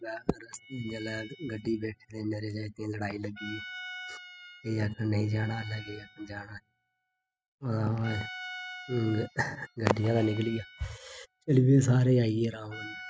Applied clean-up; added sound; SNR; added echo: classical method spectral subtraction.